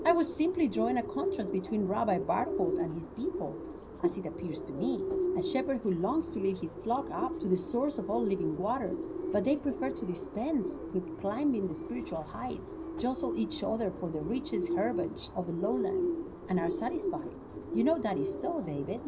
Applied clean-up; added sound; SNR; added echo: none; Bird; 4 dB; reverberation time 0.4 s.